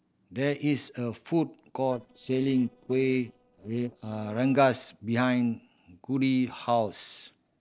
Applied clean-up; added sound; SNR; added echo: neural separator model SepFormer DNS4.